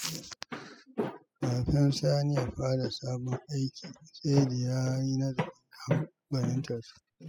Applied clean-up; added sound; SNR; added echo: classical method spectral subtraction.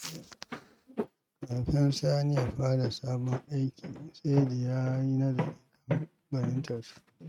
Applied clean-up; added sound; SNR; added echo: neural mask model RNNoise.